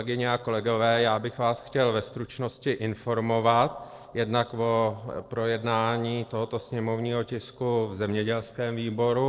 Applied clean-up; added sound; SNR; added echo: neural separator model SepFormer DNS4.